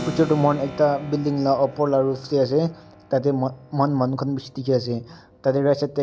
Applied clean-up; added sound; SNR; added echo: none; Keyboard (musical); 18 dB; none.